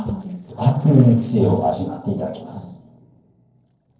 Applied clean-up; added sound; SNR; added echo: neural separator model SepFormer DNS4.